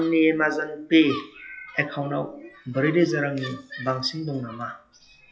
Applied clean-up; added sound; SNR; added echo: classical method WPE with log-MMSE.